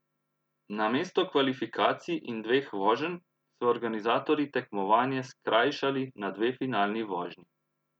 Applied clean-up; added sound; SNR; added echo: none; none; none; none.